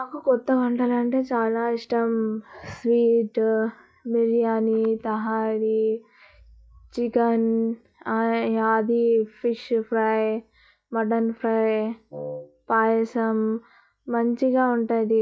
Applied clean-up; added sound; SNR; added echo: classical method log-MMSE.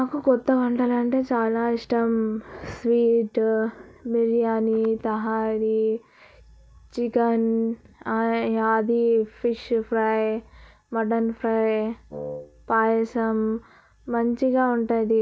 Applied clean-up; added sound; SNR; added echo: none; Wind instrument, woodwind instrument; 13 dB; none.